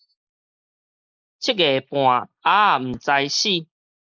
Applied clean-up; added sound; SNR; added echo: neural mask model Resemble Enhance denoiser.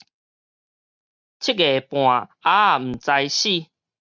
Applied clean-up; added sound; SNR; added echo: none; none; none; none.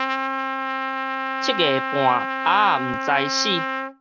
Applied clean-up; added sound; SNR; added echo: none; Trumpet; 2 dB; none.